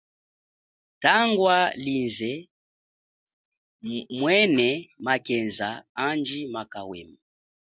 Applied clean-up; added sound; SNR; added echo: none; none; none; none.